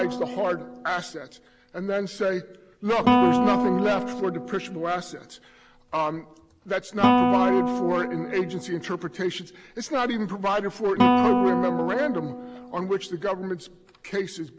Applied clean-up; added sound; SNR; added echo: none; Guitar; -1 dB; none.